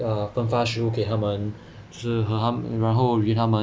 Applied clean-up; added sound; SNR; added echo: none; none; none; none.